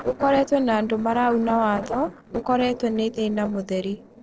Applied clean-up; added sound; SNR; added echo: neural separator model SepFormer DNS4.